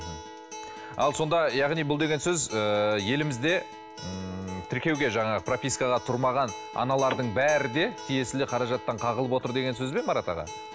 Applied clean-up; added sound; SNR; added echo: none; Acoustic guitar; 14 dB; none.